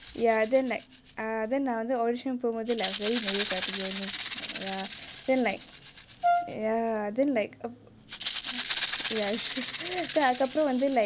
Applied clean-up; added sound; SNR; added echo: none; Brass instrument + Rattle (instrument); 7 dB; none.